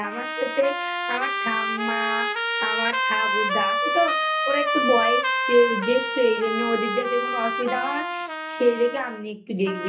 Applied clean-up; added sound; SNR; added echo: none; Trumpet; 0 dB; reverberation time 0.3 s.